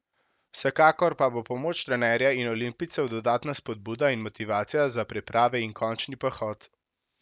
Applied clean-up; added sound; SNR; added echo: none; none; none; none.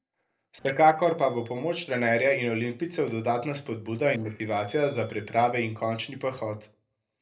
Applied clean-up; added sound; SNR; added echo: neural separator model SepFormer DNS4.